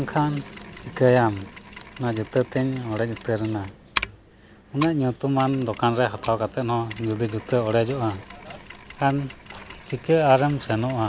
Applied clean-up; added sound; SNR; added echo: none; Mechanisms; 16 dB; none.